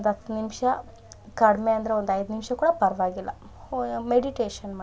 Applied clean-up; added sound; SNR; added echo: none; none; none; none.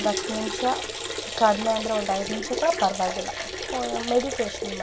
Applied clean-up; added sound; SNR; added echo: none; Liquid; 5 dB; none.